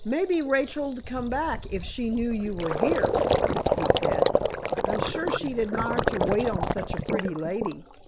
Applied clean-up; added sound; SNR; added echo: none; Gurgling; -2 dB; none.